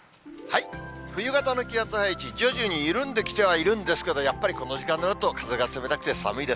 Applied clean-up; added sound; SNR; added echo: none; none; none; none.